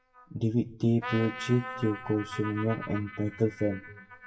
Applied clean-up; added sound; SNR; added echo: classical method WPE with log-MMSE.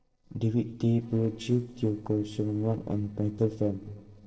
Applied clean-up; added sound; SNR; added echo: neural separator model SepFormer DNS4.